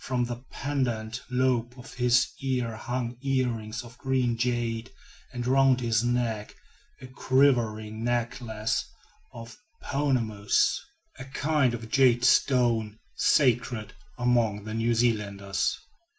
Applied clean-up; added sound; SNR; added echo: none; none; none; none.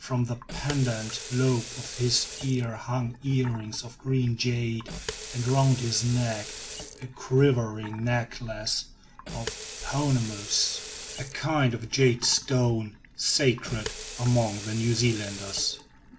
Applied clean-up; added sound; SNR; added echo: none; Sink (filling or washing) / Water tap, faucet; 13 dB; none.